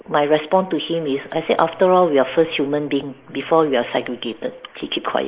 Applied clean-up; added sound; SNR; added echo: neural mask model Resemble Enhance denoiser.